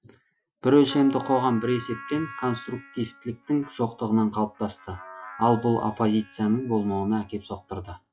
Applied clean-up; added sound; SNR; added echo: classical method log-MMSE.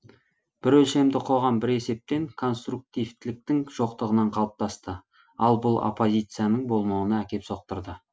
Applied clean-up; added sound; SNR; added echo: none; none; none; none.